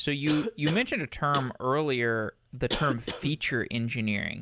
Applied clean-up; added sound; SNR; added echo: none; Cough; 9 dB; none.